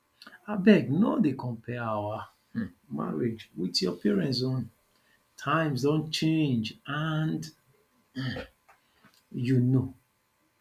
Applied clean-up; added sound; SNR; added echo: none; none; none; none.